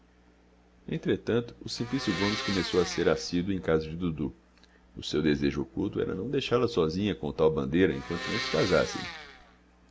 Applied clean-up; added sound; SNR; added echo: none; Domestic sounds, home sounds; 8 dB; none.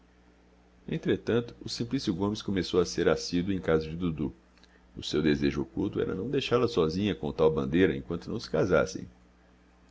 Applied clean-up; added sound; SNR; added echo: none; none; none; none.